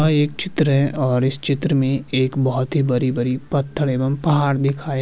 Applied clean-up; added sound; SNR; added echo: none; none; none; none.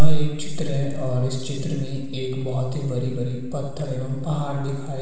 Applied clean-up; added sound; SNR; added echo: none; none; none; reverberation time 1.3 s.